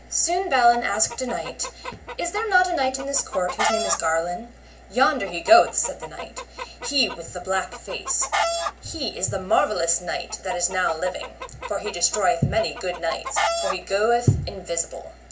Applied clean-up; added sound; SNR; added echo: none; Chicken, rooster; 7 dB; reverberation time 0.3 s.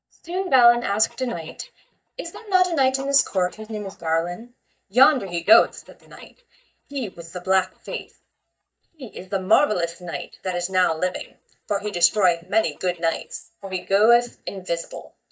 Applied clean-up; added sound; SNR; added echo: neural mask model DeepFilterNet 3.